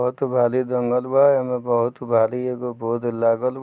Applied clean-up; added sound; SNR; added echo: none; none; none; none.